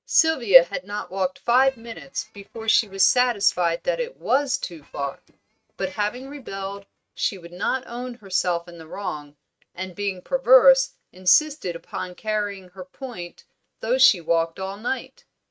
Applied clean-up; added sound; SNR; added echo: neural mask model RNNoise.